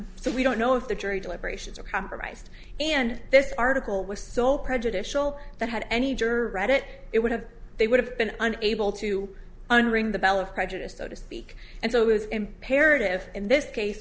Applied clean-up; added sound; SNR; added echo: none; none; none; none.